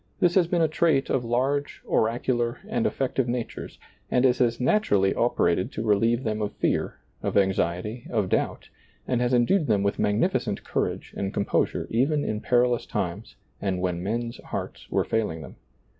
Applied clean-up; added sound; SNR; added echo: none; none; none; none.